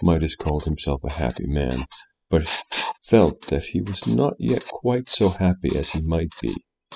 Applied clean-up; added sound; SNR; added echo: classical method spectral subtraction.